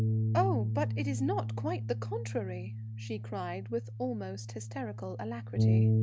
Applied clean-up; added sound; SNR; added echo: none; Bass guitar; -4 dB; none.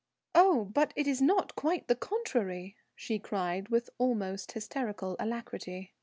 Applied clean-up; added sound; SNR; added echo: none; none; none; none.